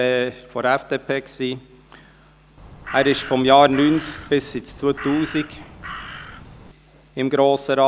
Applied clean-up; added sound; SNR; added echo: none; Crow; 15 dB; none.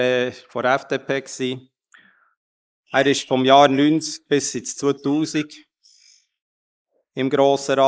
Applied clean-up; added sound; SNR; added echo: neural mask model Resemble Enhance denoiser.